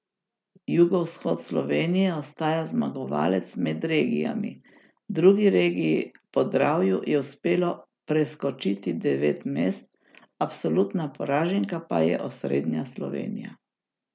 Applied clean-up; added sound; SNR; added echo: none; none; none; none.